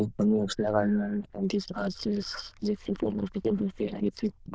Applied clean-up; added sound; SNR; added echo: neural diffusion model UNIVERSE++.